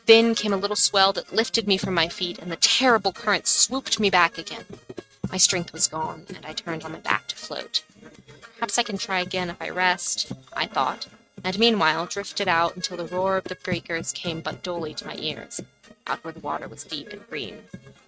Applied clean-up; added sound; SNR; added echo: neural mask model RNNoise.